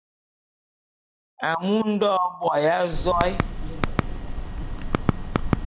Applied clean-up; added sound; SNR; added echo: none; Typing; -1 dB; none.